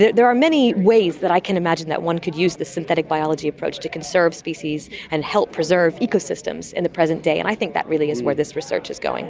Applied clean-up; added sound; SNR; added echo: none; none; none; none.